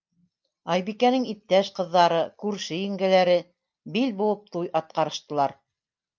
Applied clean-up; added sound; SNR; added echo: none; none; none; none.